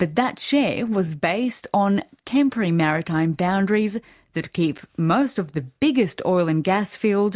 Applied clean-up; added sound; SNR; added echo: none; none; none; none.